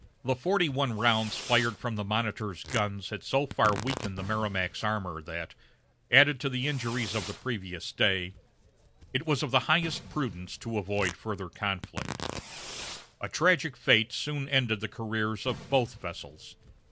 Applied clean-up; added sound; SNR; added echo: none; Fireworks + Tearing; 14 dB; none.